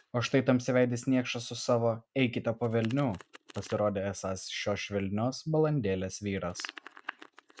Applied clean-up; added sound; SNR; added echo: neural mask model RNNoise.